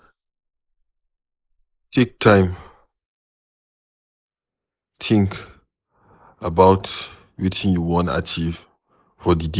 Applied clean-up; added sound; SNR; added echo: neural mask model Resemble Enhance denoiser.